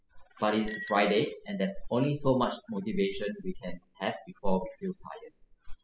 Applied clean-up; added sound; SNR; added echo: classical method spectral subtraction.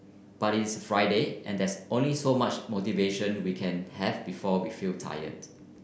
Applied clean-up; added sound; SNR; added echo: none; none; none; none.